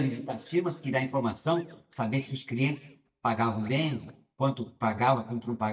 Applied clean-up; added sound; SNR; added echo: neural mask model DeepFilterNet 3.